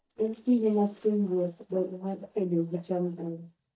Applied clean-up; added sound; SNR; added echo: neural mask model DeepFilterNet 3.